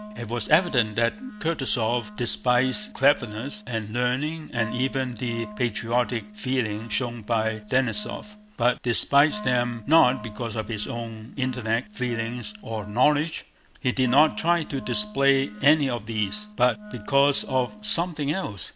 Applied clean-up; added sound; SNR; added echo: none; Wind instrument, woodwind instrument; 17 dB; none.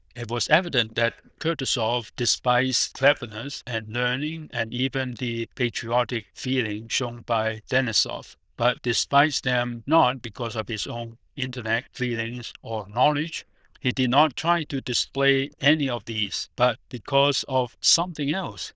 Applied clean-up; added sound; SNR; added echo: neural diffusion model UNIVERSE++.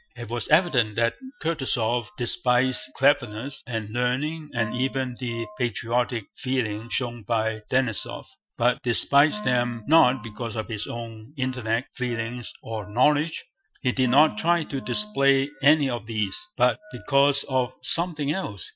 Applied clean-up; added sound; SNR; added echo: classical method Wiener filter.